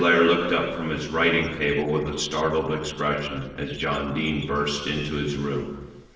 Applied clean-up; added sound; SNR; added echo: neural separator model SepFormer DNS4.